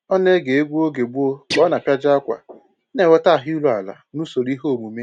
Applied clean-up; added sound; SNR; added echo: neural mask model RNNoise.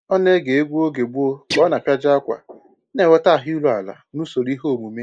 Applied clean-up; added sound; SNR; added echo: neural mask model Resemble Enhance denoiser.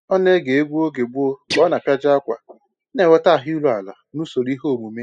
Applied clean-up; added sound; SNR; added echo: classical method spectral subtraction.